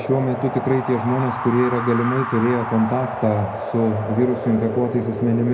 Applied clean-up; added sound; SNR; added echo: none; Wind; 7 dB; reverberation time 0.4 s.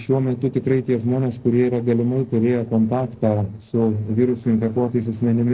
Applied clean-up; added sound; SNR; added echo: neural separator model SepFormer DNS4.